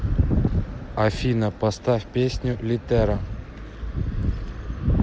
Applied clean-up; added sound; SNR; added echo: none; none; none; none.